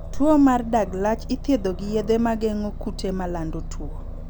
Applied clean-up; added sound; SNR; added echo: none; Aircraft; 9 dB; none.